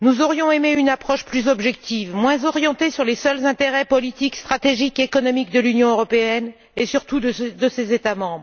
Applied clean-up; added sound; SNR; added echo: none; none; none; none.